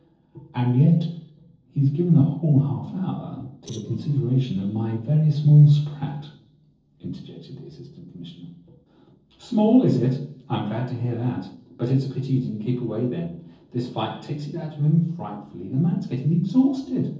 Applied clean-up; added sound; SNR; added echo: neural separator model SepFormer DNS4.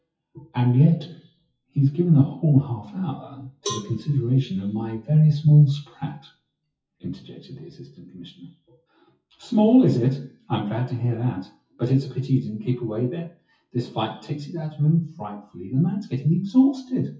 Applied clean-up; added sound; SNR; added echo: classical method WPE with log-MMSE.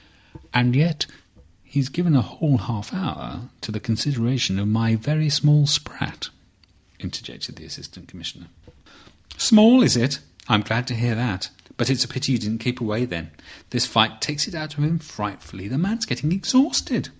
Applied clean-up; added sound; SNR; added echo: none; none; none; none.